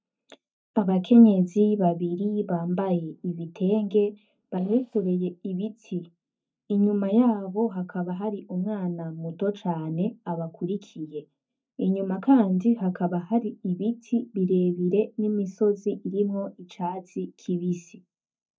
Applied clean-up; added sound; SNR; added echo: neural mask model DeepFilterNet 3.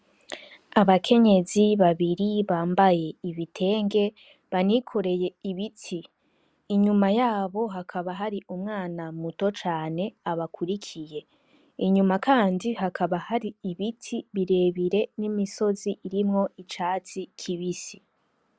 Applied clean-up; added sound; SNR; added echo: none; none; none; none.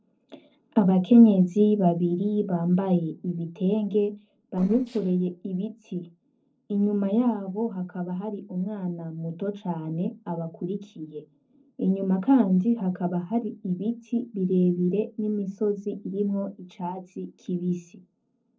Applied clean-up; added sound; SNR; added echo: neural separator model SepFormer DNS4.